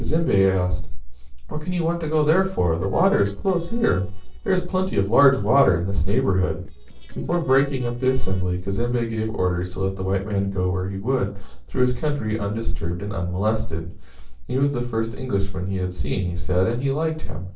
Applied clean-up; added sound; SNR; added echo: neural separator model SepFormer DNS4.